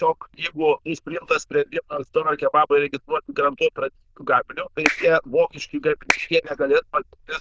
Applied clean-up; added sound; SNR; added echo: neural diffusion model UNIVERSE++.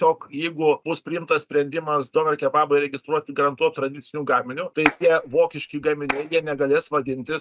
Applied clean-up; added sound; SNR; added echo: neural mask model RNNoise.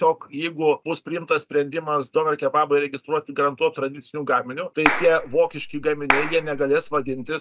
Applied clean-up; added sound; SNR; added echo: none; Clapping; 4 dB; none.